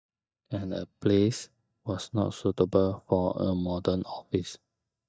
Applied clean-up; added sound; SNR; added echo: neural mask model DeepFilterNet 3.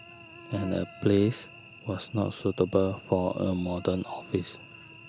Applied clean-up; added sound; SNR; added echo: none; Cricket / Buzz; 18 dB; none.